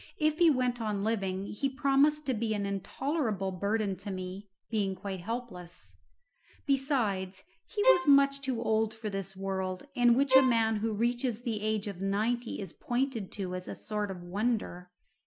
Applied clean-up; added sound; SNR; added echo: none; Bowed string instrument; 2 dB; none.